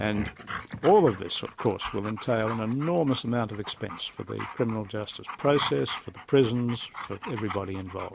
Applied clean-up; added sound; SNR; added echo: none; Dog; 12 dB; none.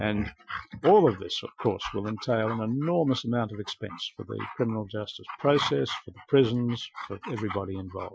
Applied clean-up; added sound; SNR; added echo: classical method Wiener filter.